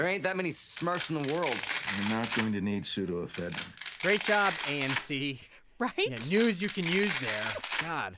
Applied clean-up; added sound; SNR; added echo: none; Domestic sounds, home sounds; 4 dB; none.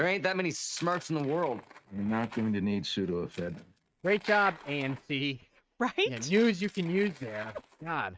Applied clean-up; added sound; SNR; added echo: neural mask model RNNoise.